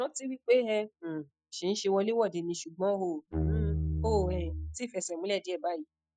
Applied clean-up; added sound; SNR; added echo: classical method Wiener filter.